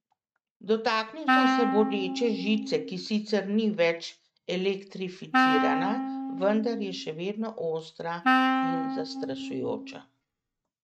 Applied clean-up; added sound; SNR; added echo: neural mask model RNNoise.